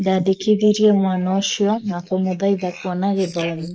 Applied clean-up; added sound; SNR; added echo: neural mask model Resemble Enhance denoiser.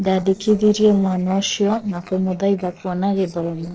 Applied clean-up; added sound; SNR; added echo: neural separator model SepFormer DNS4.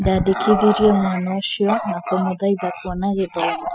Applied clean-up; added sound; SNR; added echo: classical method spectral subtraction.